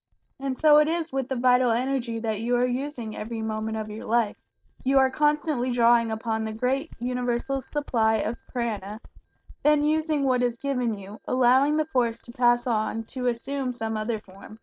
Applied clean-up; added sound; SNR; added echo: neural mask model DeepFilterNet 3.